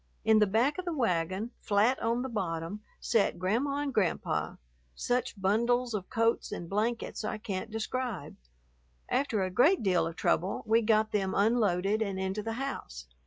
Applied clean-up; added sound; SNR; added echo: none; none; none; none.